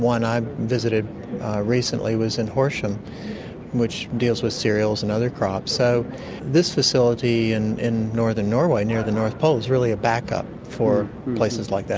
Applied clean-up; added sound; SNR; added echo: none; none; none; none.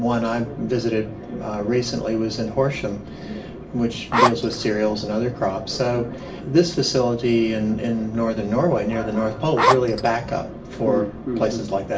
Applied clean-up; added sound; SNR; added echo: none; Zipper (clothing); -2 dB; reverberation time 0.4 s.